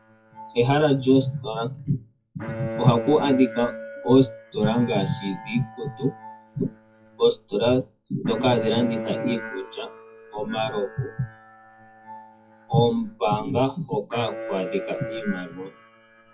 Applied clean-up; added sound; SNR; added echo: classical method WPE with log-MMSE.